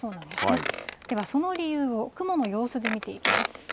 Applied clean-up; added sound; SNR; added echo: none; Squeak; 4 dB; none.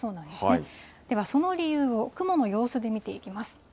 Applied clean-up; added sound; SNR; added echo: none; none; none; none.